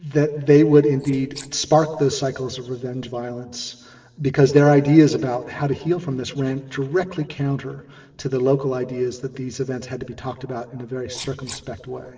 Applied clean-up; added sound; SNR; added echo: neural separator model SepFormer DNS4.